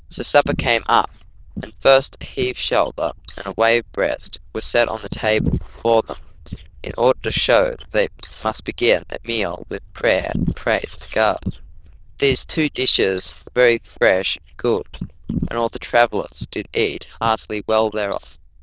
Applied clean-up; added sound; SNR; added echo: neural diffusion model UNIVERSE++.